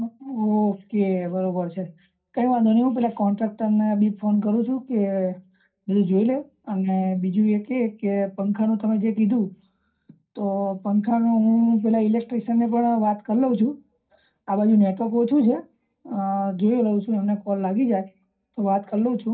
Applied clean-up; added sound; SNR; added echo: none; none; none; reverberation time 0.3 s.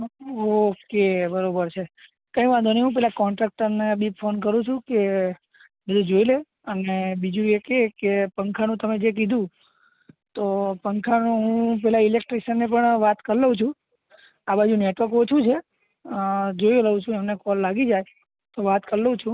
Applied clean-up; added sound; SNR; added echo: none; none; none; none.